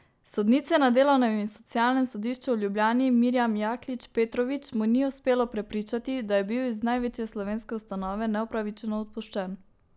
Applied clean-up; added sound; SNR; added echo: none; none; none; none.